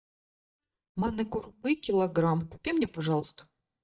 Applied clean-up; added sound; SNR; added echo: neural mask model DeepFilterNet 3.